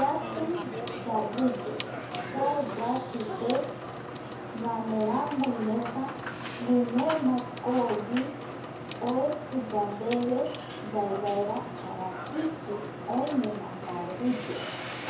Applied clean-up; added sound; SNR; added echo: none; Sink (filling or washing) / Water tap, faucet / Water; 7 dB; reverberation time 0.5 s.